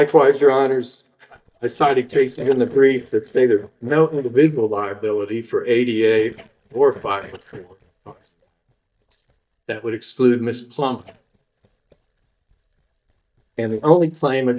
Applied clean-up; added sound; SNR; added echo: neural mask model DeepFilterNet 3.